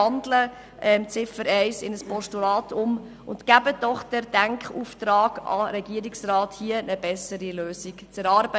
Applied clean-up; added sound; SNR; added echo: none; none; none; none.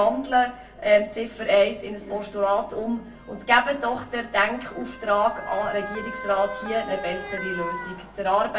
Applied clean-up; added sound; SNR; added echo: none; Motor vehicle (road) / Siren; 14 dB; reverberation time 0.3 s.